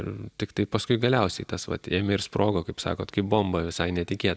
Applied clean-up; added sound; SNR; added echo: none; none; none; none.